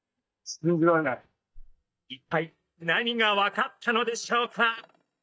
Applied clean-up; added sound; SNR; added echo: neural mask model DeepFilterNet 3.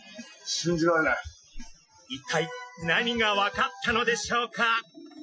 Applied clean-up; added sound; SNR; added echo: classical method Wiener filter.